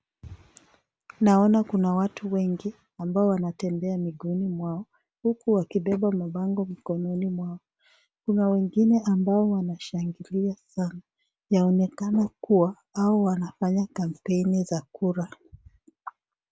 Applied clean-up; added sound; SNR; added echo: none; none; none; none.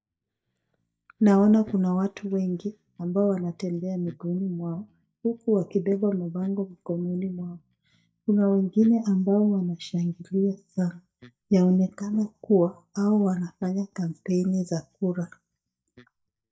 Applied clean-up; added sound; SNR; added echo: neural mask model DeepFilterNet 3.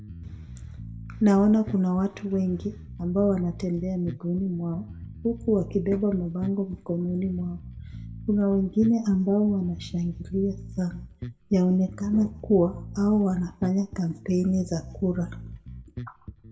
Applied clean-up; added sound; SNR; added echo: none; Bass guitar; 14 dB; reverberation time 0.6 s.